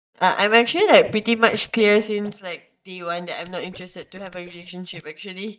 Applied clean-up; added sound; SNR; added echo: neural mask model DeepFilterNet 3.